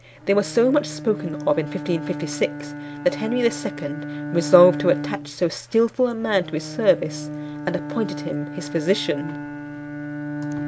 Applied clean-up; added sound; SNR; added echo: none; Bowed string instrument; 9 dB; none.